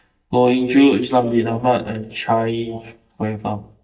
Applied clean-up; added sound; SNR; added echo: neural mask model DeepFilterNet 3.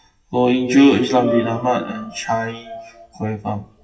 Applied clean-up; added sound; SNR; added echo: classical method WPE with log-MMSE.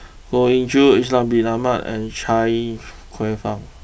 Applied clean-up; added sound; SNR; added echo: none; none; none; none.